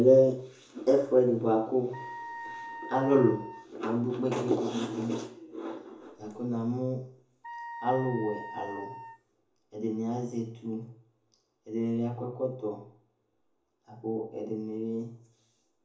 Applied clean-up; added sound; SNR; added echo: none; Wind instrument, woodwind instrument; 11 dB; reverberation time 0.6 s.